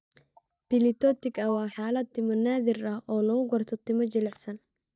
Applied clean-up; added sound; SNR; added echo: neural mask model DeepFilterNet 3.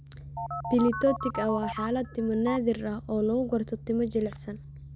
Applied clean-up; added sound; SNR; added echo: none; Telephone; 8 dB; none.